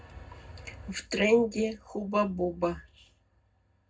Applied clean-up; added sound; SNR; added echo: none; none; none; reverberation time 0.3 s.